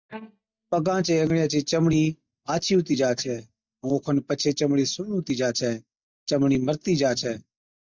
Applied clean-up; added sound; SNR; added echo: neural mask model DeepFilterNet 3.